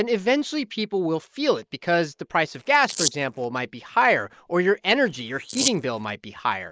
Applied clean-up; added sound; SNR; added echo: neural mask model Resemble Enhance denoiser.